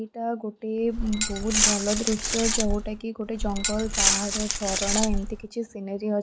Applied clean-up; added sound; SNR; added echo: none; Glass; -2 dB; none.